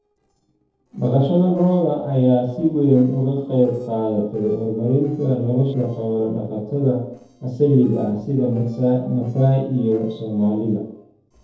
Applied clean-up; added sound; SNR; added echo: neural separator model SepFormer DNS4.